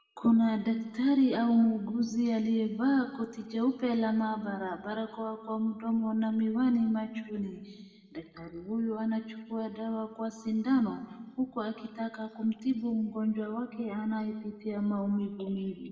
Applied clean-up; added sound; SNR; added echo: none; none; none; reverberation time 1.2 s.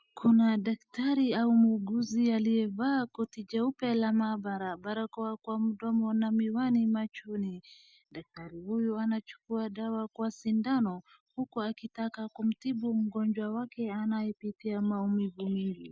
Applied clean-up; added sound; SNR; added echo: none; none; none; none.